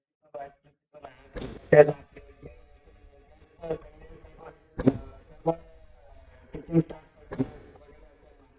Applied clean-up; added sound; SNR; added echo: neural mask model DeepFilterNet 3.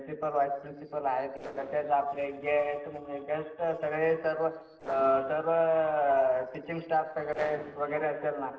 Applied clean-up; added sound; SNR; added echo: neural separator model SepFormer DNS4.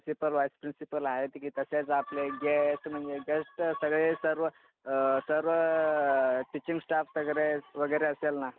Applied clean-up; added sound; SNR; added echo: none; none; none; none.